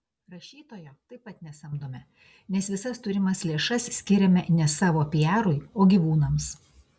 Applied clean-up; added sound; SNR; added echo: none; none; none; none.